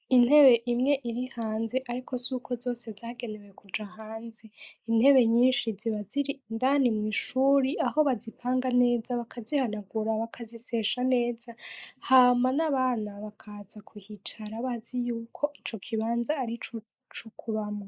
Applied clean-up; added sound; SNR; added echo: neural mask model Resemble Enhance denoiser.